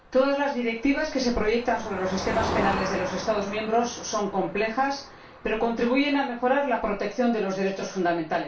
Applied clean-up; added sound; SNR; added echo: none; Motor vehicle (road); 11 dB; reverberation time 0.3 s.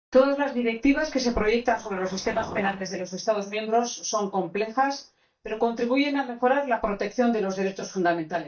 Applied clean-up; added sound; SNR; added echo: neural mask model DeepFilterNet 3.